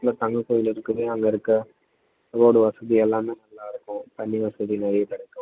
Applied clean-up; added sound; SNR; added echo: none; none; none; none.